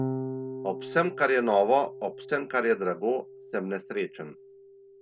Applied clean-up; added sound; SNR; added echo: none; Electric guitar / Bass guitar; 10 dB; none.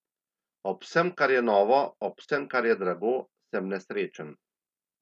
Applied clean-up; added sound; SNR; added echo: none; none; none; none.